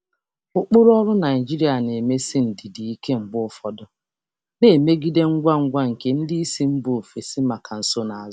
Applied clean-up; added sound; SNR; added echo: none; none; none; none.